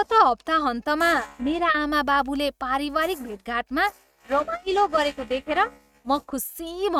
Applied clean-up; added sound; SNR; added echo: neural mask model RNNoise.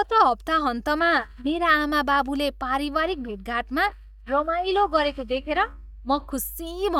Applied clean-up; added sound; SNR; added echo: neural mask model DeepFilterNet 3.